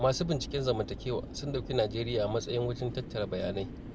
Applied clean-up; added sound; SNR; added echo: none; Mechanical fan; 10 dB; none.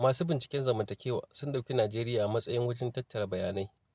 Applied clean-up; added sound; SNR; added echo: none; none; none; none.